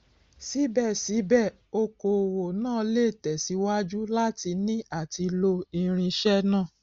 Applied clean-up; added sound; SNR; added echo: none; none; none; none.